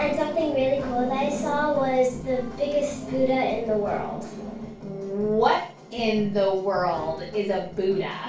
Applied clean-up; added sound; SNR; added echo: none; none; none; reverberation time 0.4 s.